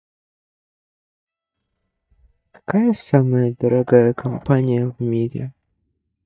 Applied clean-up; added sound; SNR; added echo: neural mask model DeepFilterNet 3.